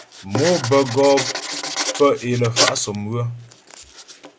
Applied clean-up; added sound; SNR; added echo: none; Writing; 6 dB; none.